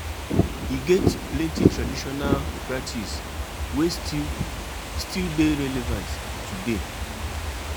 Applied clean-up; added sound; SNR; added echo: none; Fireworks / Ocean; -1 dB; none.